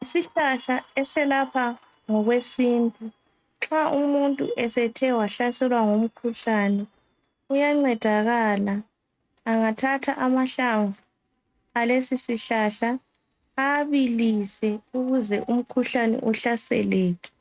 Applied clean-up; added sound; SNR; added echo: neural mask model RNNoise.